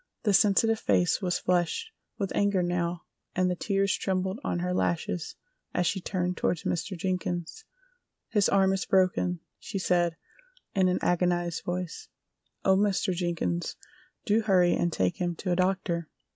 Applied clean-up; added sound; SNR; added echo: none; none; none; none.